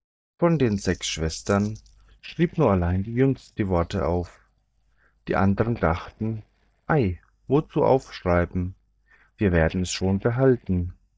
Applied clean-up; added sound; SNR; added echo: neural mask model DeepFilterNet 3.